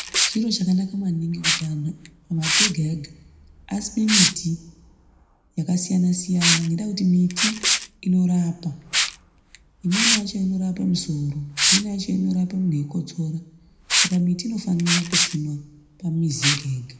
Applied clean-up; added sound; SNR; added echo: none; Liquid; 2 dB; reverberation time 0.7 s.